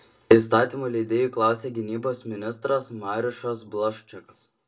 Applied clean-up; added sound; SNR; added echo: none; none; none; reverberation time 0.2 s.